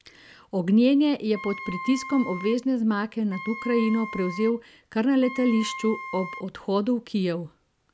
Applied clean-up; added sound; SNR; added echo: none; Wind instrument, woodwind instrument; 13 dB; none.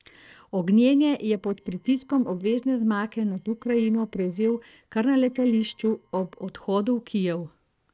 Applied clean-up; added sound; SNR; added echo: neural separator model SepFormer DNS4.